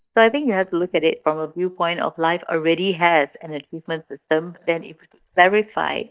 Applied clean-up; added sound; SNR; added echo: neural mask model DeepFilterNet 3.